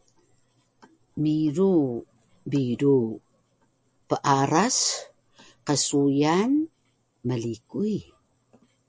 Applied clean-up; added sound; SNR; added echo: none; none; none; none.